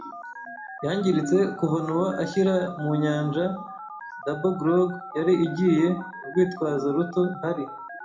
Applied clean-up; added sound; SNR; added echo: none; Telephone; 14 dB; reverberation time 0.3 s.